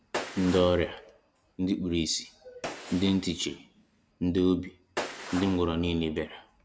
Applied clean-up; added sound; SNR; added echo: none; Gunshot, gunfire; 13 dB; none.